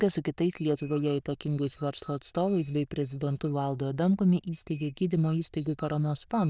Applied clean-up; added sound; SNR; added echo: neural diffusion model UNIVERSE++.